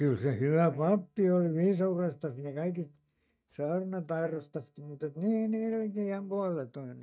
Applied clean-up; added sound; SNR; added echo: neural mask model DeepFilterNet 3.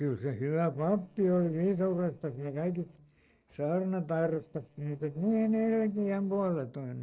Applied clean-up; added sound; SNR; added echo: neural separator model SepFormer DNS4.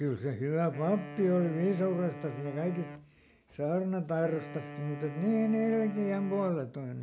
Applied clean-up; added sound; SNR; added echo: none; Wind instrument, woodwind instrument; 14 dB; none.